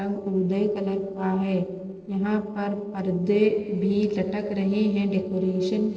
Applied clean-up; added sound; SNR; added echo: neural separator model SepFormer DNS4.